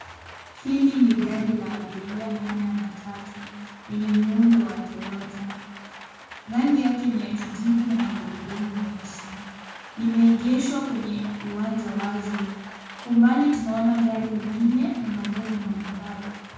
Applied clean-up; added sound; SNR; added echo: none; Rain; 17 dB; reverberation time 1.2 s.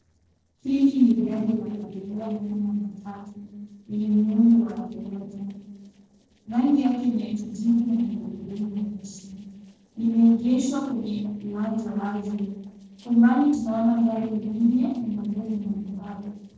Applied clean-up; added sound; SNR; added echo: neural separator model SepFormer DNS4.